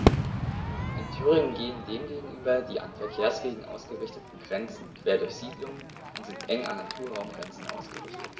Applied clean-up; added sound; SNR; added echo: none; Crowd / Fireworks; 2 dB; reverberation time 2.0 s.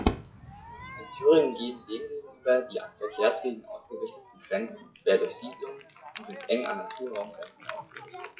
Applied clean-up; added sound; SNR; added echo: classical method WPE with log-MMSE.